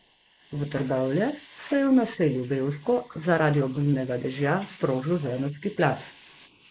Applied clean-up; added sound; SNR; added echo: neural mask model Resemble Enhance denoiser.